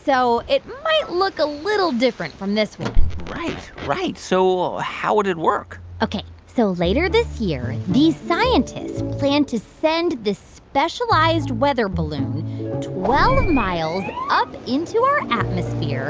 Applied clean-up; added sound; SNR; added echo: none; none; none; none.